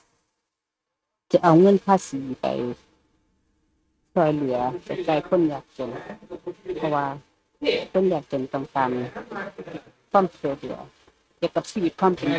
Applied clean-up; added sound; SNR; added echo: neural mask model RNNoise.